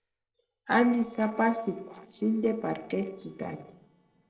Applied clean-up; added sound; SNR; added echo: neural separator model SepFormer DNS4.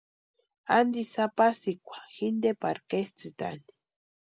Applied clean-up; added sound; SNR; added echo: none; none; none; none.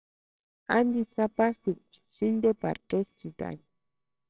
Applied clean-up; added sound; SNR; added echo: neural separator model SepFormer WHAMR!.